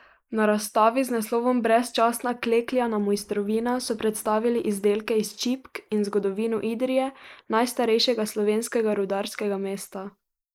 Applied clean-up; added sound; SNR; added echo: neural mask model Resemble Enhance denoiser.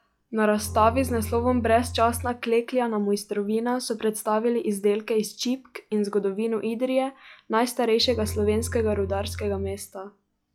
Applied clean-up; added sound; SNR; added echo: classical method log-MMSE.